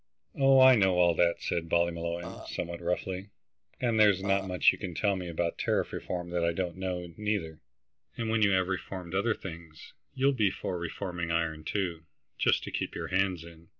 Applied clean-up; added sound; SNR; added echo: none; Burping, eructation; 14 dB; none.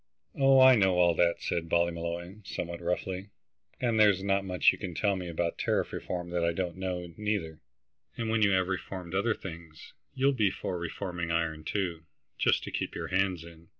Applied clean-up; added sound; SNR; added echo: none; none; none; none.